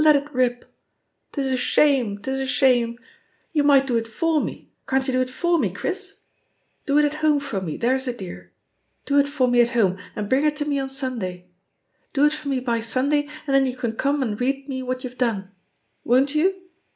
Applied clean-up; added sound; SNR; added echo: none; none; none; none.